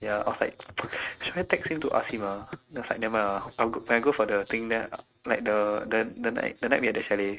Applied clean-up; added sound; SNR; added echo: neural mask model RNNoise.